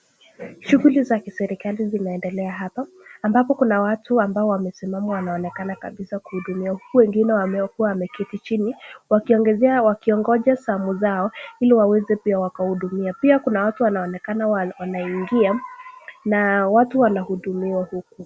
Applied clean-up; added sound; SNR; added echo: none; none; none; none.